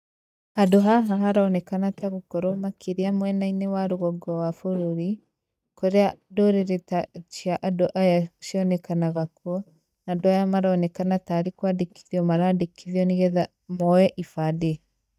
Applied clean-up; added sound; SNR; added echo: neural mask model DeepFilterNet 3.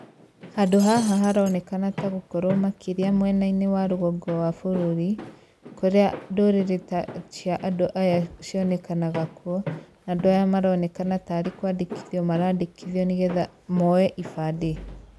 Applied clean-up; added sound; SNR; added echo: none; Walk, footsteps + Shatter; 16 dB; none.